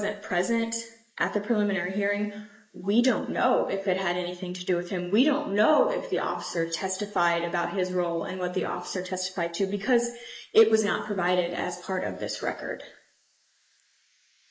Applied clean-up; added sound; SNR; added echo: neural mask model Resemble Enhance denoiser.